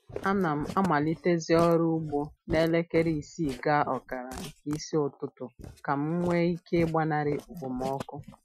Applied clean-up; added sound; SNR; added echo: classical method Wiener filter.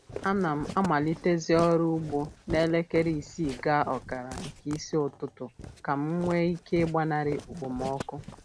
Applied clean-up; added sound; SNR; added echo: none; Walk, footsteps; 14 dB; none.